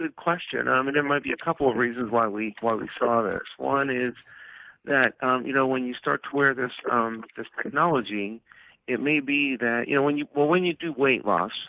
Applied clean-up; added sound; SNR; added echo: neural mask model Resemble Enhance denoiser.